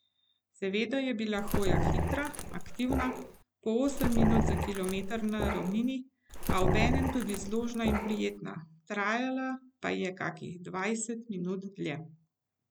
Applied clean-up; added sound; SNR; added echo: none; Growling; -2 dB; none.